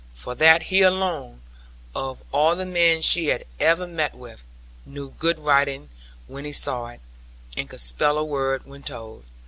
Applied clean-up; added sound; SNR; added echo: none; none; none; none.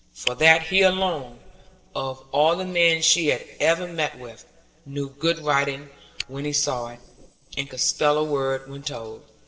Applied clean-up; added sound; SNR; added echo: neural separator model SepFormer DNS4.